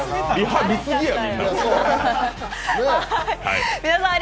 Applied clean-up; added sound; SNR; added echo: none; none; none; none.